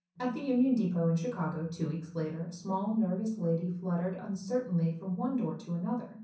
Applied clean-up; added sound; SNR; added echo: none; none; none; reverberation time 0.6 s.